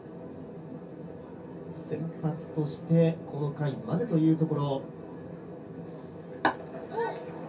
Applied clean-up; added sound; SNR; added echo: none; none; none; reverberation time 0.3 s.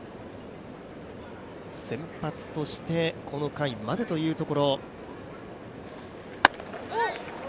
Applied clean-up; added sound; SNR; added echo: none; none; none; none.